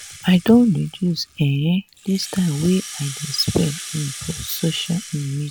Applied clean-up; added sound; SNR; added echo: none; Rattle (instrument); 15 dB; none.